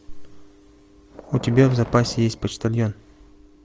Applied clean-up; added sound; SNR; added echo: none; Boom; 15 dB; none.